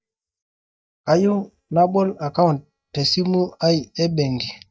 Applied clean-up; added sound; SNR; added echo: neural mask model DeepFilterNet 3.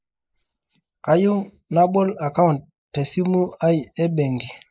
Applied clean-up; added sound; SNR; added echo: neural mask model Resemble Enhance denoiser.